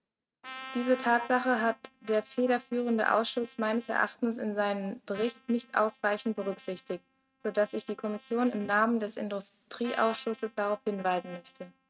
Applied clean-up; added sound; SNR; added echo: neural mask model RNNoise.